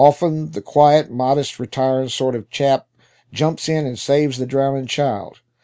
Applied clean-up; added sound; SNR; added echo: none; none; none; none.